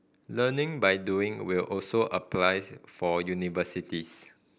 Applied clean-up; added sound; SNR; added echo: none; none; none; none.